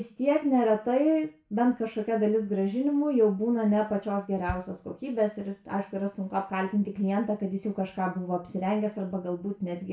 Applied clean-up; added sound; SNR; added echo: none; Bass drum; 16 dB; reverberation time 0.3 s.